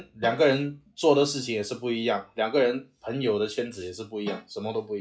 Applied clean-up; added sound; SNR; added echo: classical method log-MMSE.